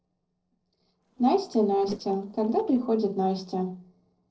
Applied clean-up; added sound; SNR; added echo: neural separator model SepFormer DNS4.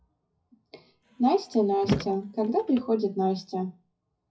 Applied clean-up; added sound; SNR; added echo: classical method WPE with log-MMSE.